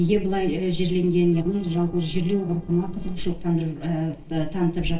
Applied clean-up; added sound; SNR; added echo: neural separator model SepFormer DNS4.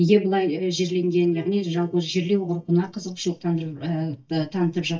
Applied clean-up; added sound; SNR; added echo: neural mask model DeepFilterNet 3.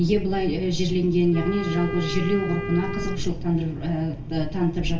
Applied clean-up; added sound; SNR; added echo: none; Wind instrument, woodwind instrument; 10 dB; reverberation time 0.3 s.